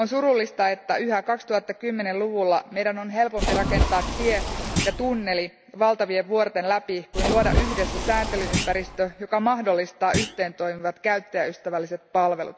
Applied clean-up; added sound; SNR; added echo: none; Thump, thud + Splash, splatter; 1 dB; none.